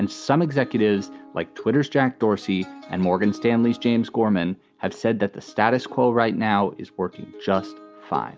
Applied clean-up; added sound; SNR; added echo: none; none; none; none.